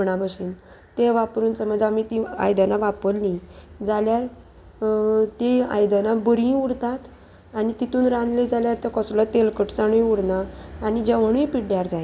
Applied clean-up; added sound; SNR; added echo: none; none; none; none.